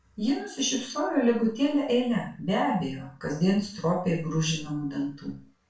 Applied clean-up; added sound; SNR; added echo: none; none; none; reverberation time 0.3 s.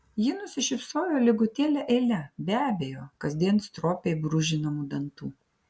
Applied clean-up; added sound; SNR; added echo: none; none; none; none.